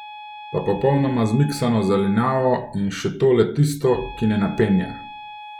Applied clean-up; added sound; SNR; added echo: none; Wind instrument, woodwind instrument; 18 dB; none.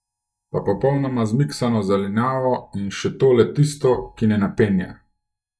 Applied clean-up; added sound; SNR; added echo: neural mask model DeepFilterNet 3.